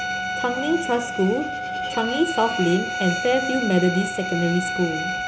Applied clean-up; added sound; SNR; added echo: none; Bowed string instrument; 4 dB; none.